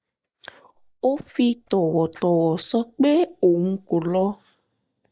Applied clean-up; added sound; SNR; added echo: neural mask model DeepFilterNet 3.